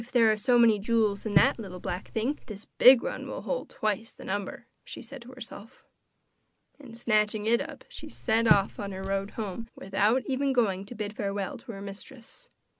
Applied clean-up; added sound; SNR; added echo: none; Raindrop / Drip; 4 dB; none.